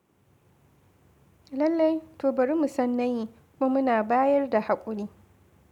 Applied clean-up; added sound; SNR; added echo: none; none; none; none.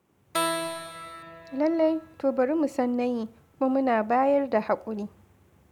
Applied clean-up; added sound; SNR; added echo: none; Keyboard (musical); 9 dB; none.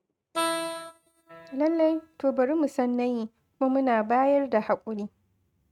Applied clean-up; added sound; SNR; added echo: neural mask model RNNoise.